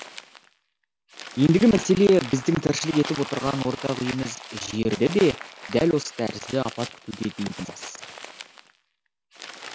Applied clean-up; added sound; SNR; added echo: none; Crumpling, crinkling; 14 dB; none.